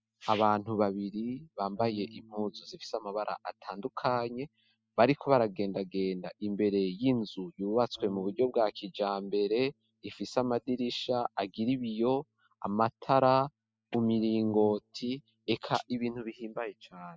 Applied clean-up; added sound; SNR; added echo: classical method spectral subtraction.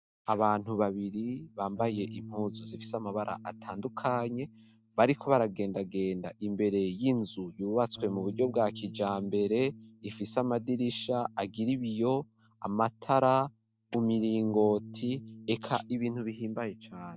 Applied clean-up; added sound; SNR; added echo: neural mask model DeepFilterNet 3.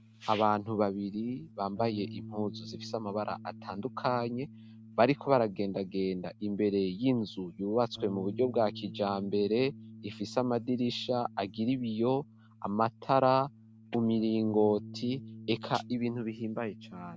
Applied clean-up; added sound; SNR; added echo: none; Bass guitar; 16 dB; none.